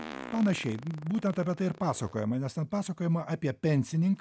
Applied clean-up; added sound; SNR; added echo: none; Fart; 19 dB; none.